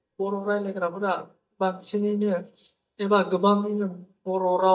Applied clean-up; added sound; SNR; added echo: neural mask model DeepFilterNet 3.